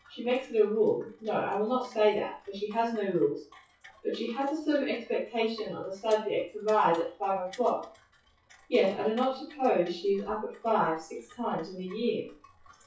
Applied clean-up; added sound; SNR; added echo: classical method WPE with log-MMSE.